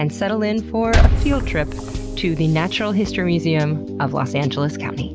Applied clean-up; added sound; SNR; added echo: none; Liquid; 1 dB; none.